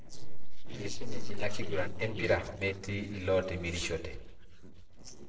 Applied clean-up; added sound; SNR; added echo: neural separator model SepFormer DNS4.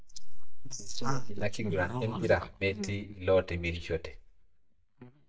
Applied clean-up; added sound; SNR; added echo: neural mask model DeepFilterNet 3.